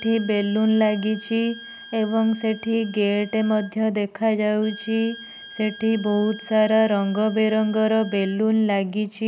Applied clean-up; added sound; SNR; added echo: none; Wind instrument, woodwind instrument; 19 dB; none.